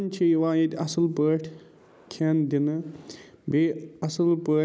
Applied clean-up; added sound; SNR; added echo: none; none; none; none.